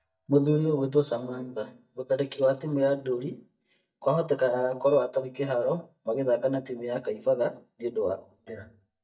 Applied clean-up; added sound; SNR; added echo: neural mask model DeepFilterNet 3.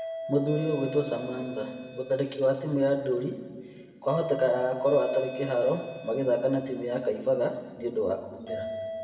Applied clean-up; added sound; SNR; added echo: none; Doorbell; 11 dB; reverberation time 1.8 s.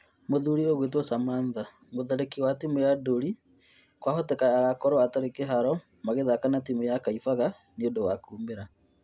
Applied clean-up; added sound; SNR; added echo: none; none; none; none.